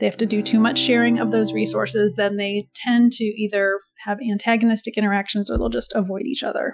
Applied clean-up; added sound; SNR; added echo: classical method Wiener filter.